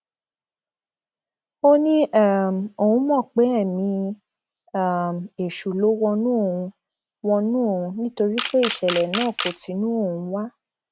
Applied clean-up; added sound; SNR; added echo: none; Camera; 7 dB; none.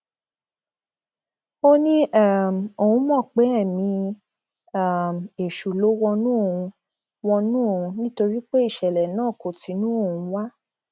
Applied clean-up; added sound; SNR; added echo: none; none; none; none.